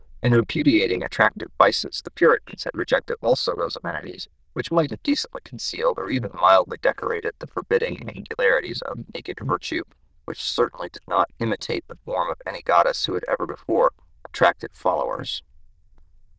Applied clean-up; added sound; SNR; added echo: neural diffusion model UNIVERSE++.